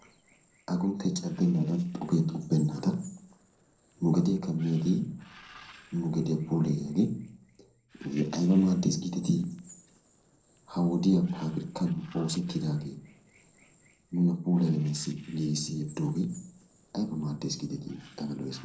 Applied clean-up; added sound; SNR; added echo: neural separator model SepFormer DNS4.